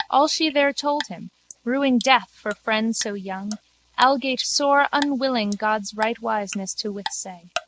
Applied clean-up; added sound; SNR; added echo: neural mask model Resemble Enhance denoiser.